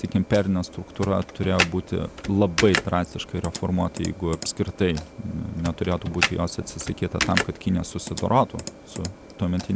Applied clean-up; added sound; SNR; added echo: none; Computer keyboard; 7 dB; none.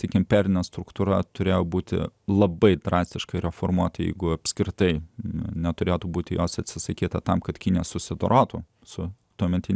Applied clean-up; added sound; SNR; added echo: none; none; none; none.